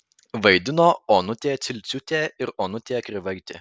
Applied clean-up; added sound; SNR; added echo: none; none; none; none.